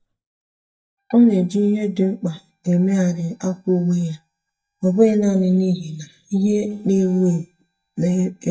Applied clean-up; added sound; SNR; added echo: neural mask model DeepFilterNet 3.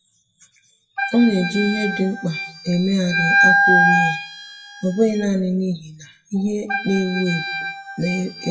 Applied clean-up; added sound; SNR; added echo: classical method WPE with log-MMSE.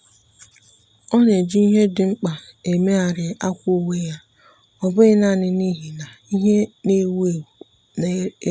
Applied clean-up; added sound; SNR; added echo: none; none; none; none.